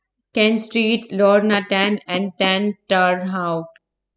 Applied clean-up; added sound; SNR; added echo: classical method spectral subtraction.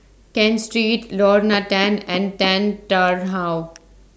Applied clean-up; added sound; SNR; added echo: none; Knock / Wood; 19 dB; none.